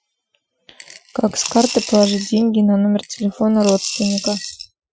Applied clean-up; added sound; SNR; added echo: classical method Wiener filter.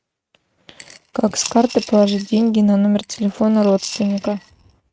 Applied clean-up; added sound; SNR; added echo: neural mask model RNNoise.